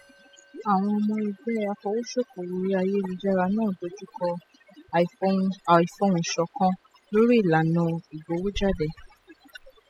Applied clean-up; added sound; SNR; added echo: classical method spectral subtraction.